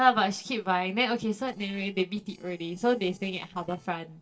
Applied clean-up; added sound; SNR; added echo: neural separator model SepFormer DNS4.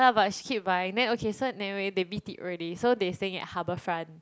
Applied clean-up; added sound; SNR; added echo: none; none; none; none.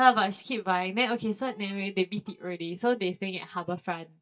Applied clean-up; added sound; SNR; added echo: neural mask model DeepFilterNet 3.